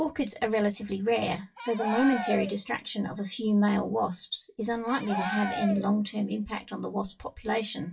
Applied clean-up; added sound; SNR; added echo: classical method WPE with log-MMSE.